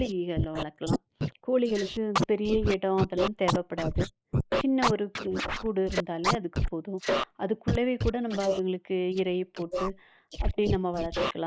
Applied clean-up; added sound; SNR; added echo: neural mask model Resemble Enhance denoiser.